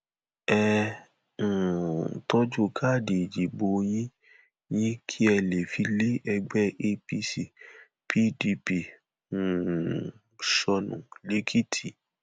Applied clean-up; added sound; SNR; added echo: none; none; none; none.